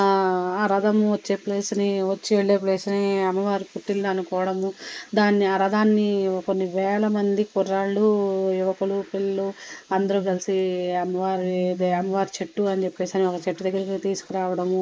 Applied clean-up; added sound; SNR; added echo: neural mask model Resemble Enhance denoiser.